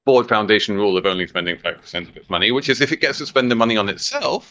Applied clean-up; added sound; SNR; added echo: neural mask model DeepFilterNet 3.